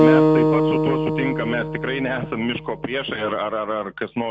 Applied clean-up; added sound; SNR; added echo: none; Acoustic guitar; -4 dB; none.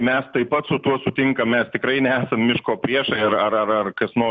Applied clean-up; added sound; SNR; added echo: none; none; none; none.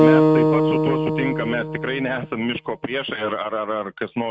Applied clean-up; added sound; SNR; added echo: neural mask model RNNoise.